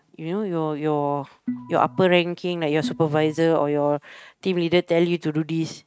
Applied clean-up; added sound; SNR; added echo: neural mask model RNNoise.